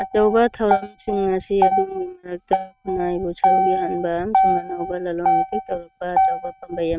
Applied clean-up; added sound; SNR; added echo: neural mask model RNNoise.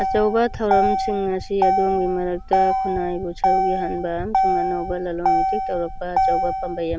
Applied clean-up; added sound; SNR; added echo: none; Motor vehicle (road); -2 dB; none.